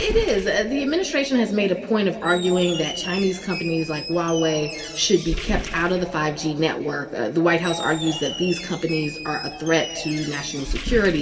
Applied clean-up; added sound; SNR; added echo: none; Squeak; 10 dB; reverberation time 1.8 s.